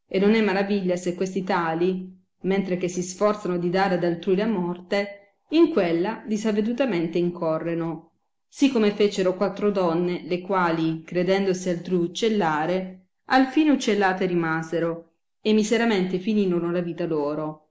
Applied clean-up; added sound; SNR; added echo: none; none; none; none.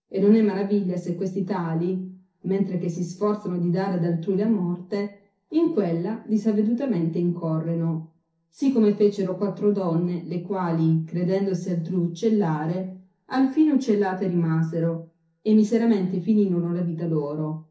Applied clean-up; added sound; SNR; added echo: none; none; none; reverberation time 0.3 s.